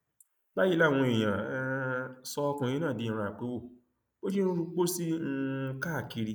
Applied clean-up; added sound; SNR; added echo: neural mask model Resemble Enhance denoiser.